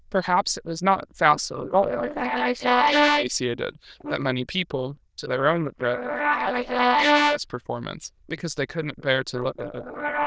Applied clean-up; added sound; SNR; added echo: neural diffusion model UNIVERSE++.